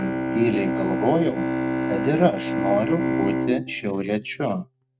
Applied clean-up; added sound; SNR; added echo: neural mask model RNNoise.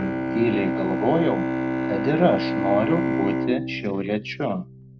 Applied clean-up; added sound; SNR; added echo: none; Bowed string instrument; 1 dB; none.